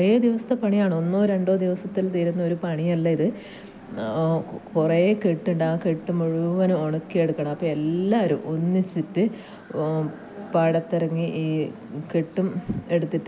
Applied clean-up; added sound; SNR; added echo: none; none; none; none.